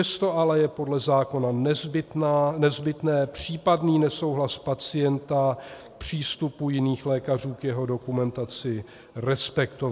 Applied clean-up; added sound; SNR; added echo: none; none; none; none.